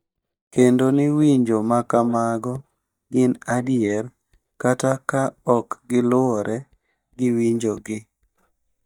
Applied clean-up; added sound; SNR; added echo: neural mask model DeepFilterNet 3.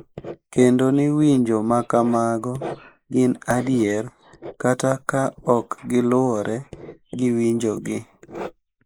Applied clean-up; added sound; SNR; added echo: neural mask model Resemble Enhance denoiser.